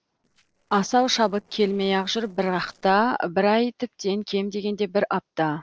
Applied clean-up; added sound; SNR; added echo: neural separator model SepFormer DNS4.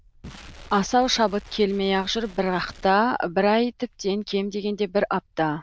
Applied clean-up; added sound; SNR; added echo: neural diffusion model UNIVERSE++.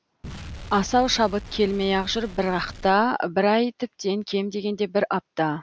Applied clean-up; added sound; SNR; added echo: none; Explosion; 15 dB; none.